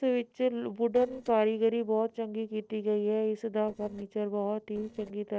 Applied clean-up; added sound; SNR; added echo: neural separator model SepFormer DNS4.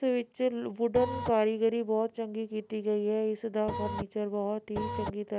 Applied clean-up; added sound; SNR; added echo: none; Printer; 4 dB; none.